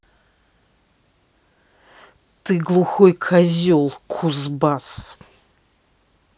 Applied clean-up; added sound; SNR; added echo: none; none; none; none.